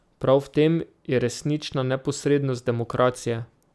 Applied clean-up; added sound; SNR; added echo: none; none; none; none.